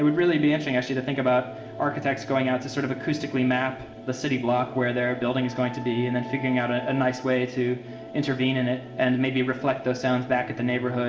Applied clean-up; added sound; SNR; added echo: none; Wind instrument, woodwind instrument; 19 dB; reverberation time 0.7 s.